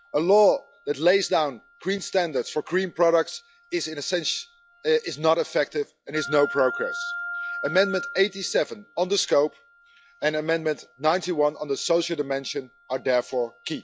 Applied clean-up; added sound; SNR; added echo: classical method log-MMSE.